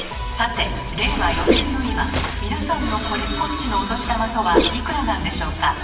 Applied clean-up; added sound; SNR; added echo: none; Whoosh, swoosh, swish; 6 dB; reverberation time 1.3 s.